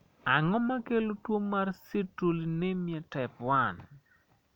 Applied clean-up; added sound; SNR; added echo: none; none; none; none.